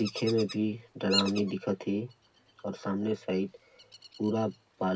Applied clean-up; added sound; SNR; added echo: none; Bird vocalization, bird call, bird song; 11 dB; reverberation time 0.4 s.